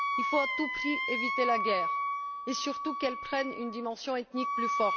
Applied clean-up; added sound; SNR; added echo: none; Wind instrument, woodwind instrument; -1 dB; none.